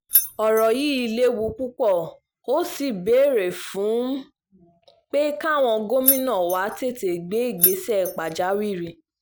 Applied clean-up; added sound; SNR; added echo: none; Keys jangling; 3 dB; none.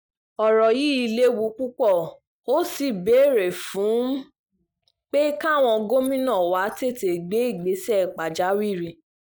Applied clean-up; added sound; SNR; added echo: neural mask model DeepFilterNet 3.